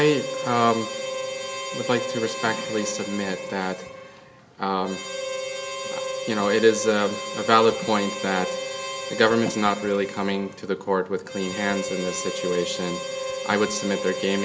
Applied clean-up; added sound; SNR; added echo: none; Harmonica; 6 dB; reverberation time 2.4 s.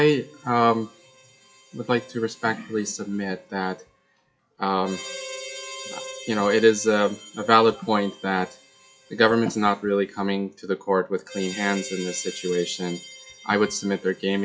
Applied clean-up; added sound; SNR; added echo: classical method WPE with log-MMSE.